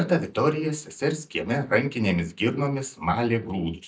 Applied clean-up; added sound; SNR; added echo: neural mask model DeepFilterNet 3.